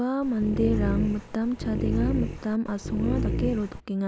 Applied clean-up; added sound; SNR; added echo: none; Dog; 2 dB; none.